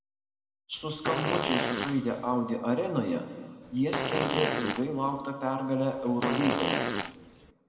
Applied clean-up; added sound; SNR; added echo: none; Fart; 1 dB; reverberation time 2.0 s.